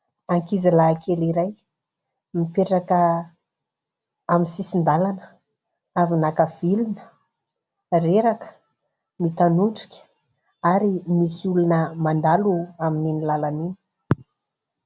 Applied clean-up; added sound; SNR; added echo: none; none; none; none.